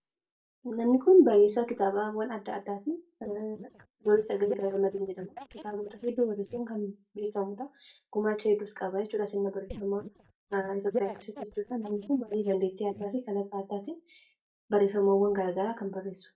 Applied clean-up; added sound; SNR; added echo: neural mask model DeepFilterNet 3.